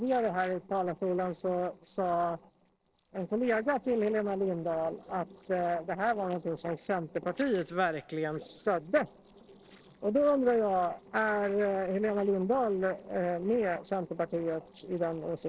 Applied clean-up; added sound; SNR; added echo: neural separator model SepFormer DNS4.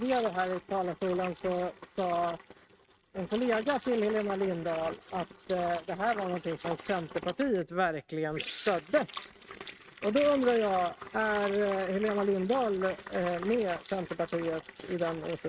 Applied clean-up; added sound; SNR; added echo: neural mask model RNNoise.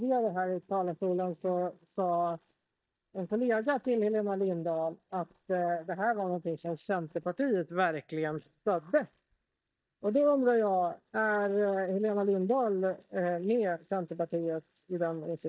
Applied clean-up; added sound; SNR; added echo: neural mask model DeepFilterNet 3.